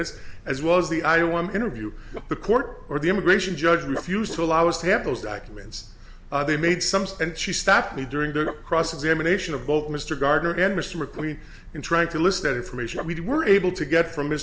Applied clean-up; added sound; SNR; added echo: none; Dog; 18 dB; none.